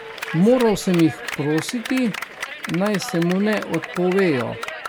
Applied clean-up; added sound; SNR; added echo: none; Clapping; 11 dB; none.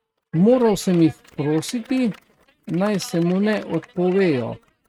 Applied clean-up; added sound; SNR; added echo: neural mask model RNNoise.